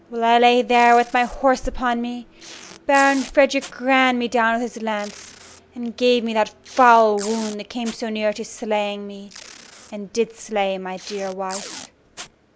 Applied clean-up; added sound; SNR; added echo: none; Packing tape, duct tape; 20 dB; none.